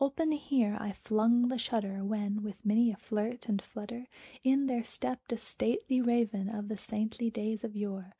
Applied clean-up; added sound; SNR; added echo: none; none; none; none.